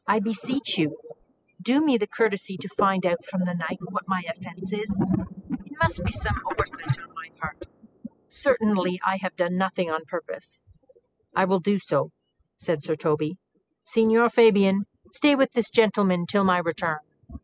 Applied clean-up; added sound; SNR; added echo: classical method spectral subtraction.